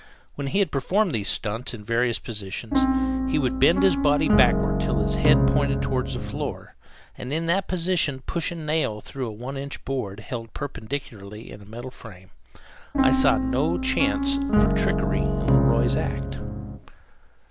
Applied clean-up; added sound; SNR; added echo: none; Piano; -5 dB; none.